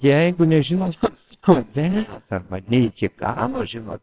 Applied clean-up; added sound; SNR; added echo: neural separator model SepFormer WHAMR!.